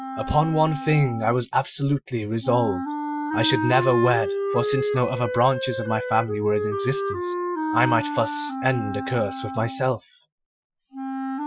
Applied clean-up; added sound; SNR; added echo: classical method Wiener filter.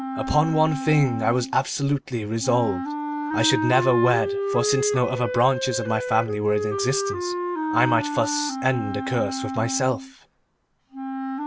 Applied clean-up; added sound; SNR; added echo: none; Wind instrument, woodwind instrument; 4 dB; none.